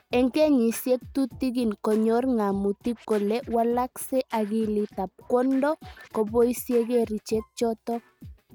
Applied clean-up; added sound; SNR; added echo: neural mask model RNNoise.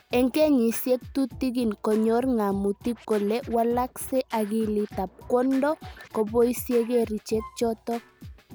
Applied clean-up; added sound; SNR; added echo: none; Wind instrument, woodwind instrument + Scratching (performance technique); 19 dB; none.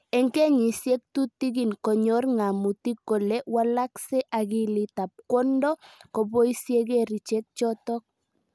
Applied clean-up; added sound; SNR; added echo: none; none; none; none.